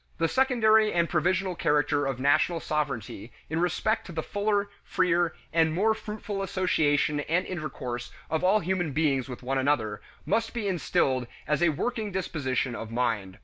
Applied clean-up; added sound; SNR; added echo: none; none; none; none.